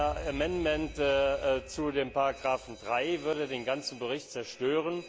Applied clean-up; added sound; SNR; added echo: none; Alarm; 15 dB; none.